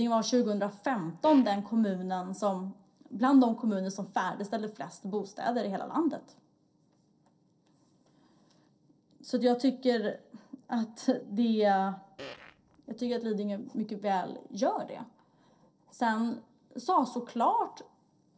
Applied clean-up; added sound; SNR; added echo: neural separator model SepFormer DNS4.